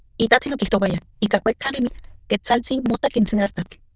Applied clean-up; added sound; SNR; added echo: neural diffusion model UNIVERSE++.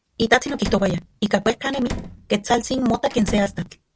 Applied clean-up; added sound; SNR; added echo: none; Slam; 12 dB; none.